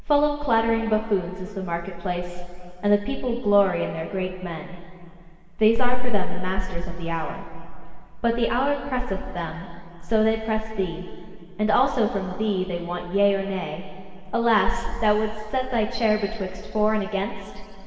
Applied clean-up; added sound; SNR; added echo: none; none; none; reverberation time 2.2 s.